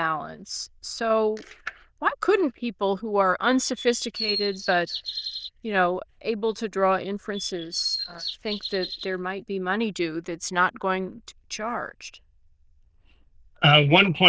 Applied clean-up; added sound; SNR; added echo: neural diffusion model UNIVERSE++.